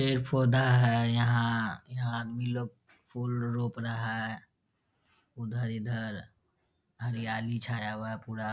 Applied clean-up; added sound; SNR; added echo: none; none; none; none.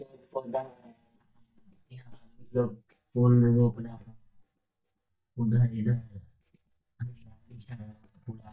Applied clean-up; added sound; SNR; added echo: neural mask model DeepFilterNet 3.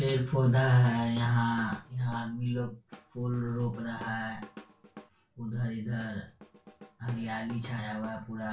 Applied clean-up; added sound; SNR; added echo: none; Drum / Drum kit; 20 dB; reverberation time 0.2 s.